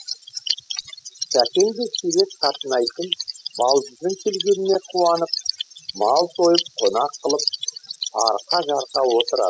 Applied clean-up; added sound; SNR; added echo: classical method spectral subtraction.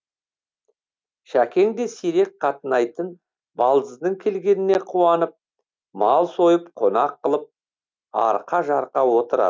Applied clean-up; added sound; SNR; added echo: none; none; none; none.